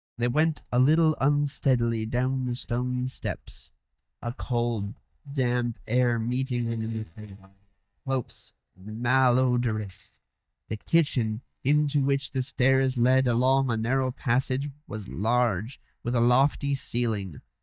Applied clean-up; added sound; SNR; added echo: neural mask model DeepFilterNet 3.